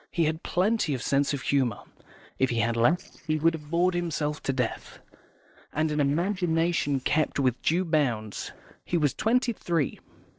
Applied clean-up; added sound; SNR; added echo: neural separator model SepFormer DNS4.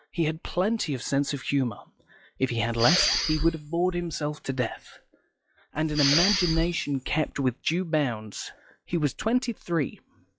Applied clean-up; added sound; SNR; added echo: classical method log-MMSE.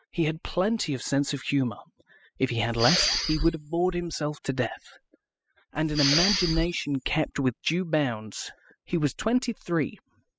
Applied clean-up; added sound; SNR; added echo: classical method spectral subtraction.